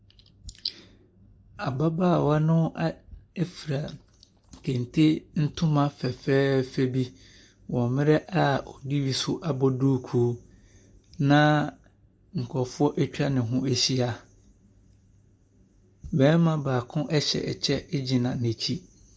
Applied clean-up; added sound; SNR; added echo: none; none; none; none.